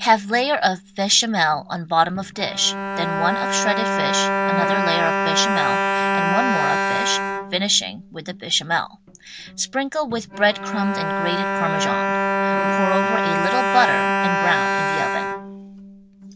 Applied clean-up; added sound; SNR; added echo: none; Bowed string instrument; 0 dB; none.